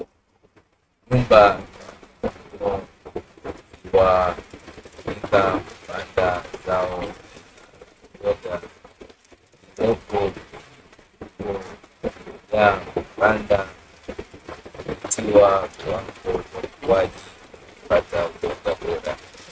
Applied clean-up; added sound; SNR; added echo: neural mask model RNNoise.